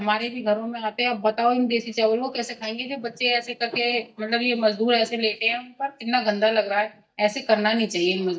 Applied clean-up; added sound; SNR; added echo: neural mask model DeepFilterNet 3.